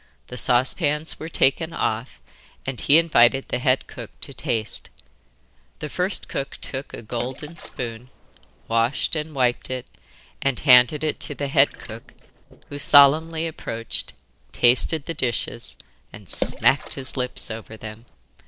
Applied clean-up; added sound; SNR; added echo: neural separator model SepFormer DNS4.